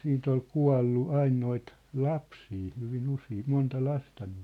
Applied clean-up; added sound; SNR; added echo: none; none; none; none.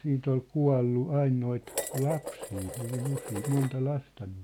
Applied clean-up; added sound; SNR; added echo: none; Dishes, pots, and pans; 10 dB; none.